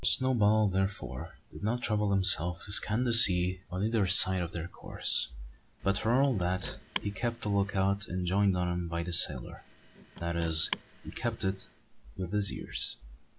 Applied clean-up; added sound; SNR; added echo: none; Car; 17 dB; none.